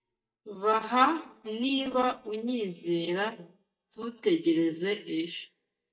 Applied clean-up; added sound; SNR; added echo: neural mask model DeepFilterNet 3.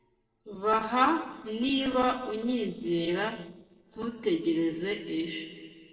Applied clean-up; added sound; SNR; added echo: neural separator model SepFormer DNS4.